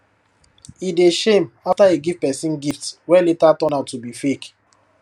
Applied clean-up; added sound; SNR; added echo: none; none; none; none.